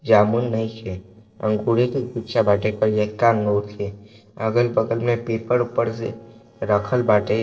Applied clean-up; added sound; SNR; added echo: neural separator model SepFormer DNS4.